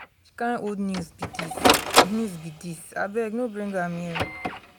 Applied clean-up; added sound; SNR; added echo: none; Printer; -3 dB; none.